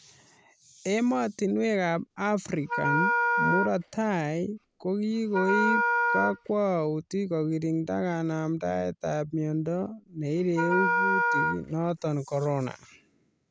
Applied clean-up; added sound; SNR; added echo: none; Wind instrument, woodwind instrument; 0 dB; none.